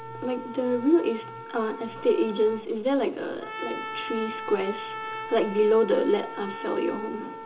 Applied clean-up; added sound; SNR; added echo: none; Trumpet; 11 dB; reverberation time 0.2 s.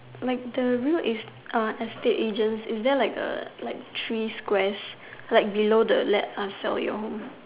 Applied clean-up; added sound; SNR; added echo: none; none; none; none.